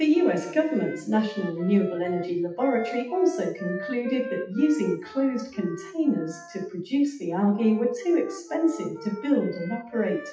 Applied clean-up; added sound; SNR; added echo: classical method WPE with log-MMSE.